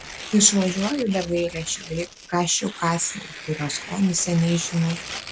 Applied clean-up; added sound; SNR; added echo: none; Tearing; 13 dB; none.